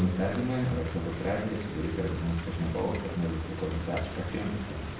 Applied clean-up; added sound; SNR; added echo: none; Rain; 11 dB; reverberation time 0.7 s.